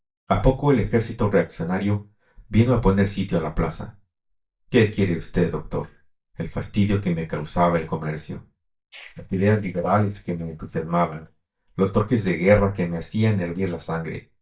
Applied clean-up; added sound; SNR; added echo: neural mask model DeepFilterNet 3.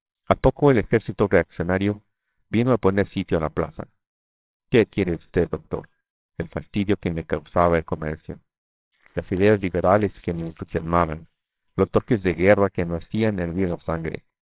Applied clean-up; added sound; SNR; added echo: neural separator model SepFormer WHAMR!.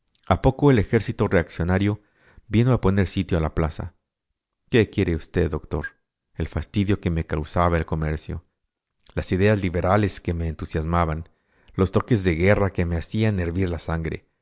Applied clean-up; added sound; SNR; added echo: none; none; none; none.